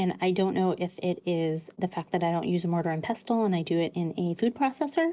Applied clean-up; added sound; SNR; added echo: none; none; none; none.